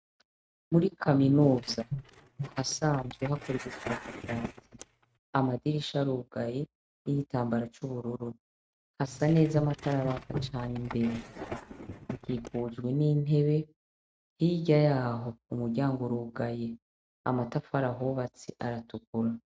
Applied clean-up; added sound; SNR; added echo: neural mask model RNNoise.